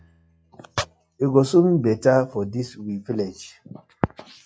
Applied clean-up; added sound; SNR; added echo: classical method log-MMSE.